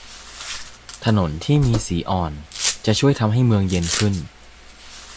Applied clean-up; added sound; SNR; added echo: none; Domestic sounds, home sounds; 10 dB; none.